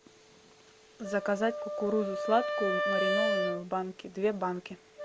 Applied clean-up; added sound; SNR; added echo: none; Wind instrument, woodwind instrument; 1 dB; none.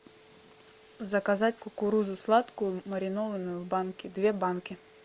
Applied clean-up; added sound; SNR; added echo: none; none; none; none.